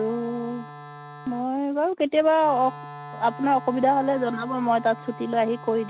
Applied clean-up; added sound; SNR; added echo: none; Wind instrument, woodwind instrument; 16 dB; none.